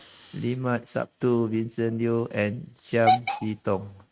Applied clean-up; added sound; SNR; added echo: neural mask model RNNoise.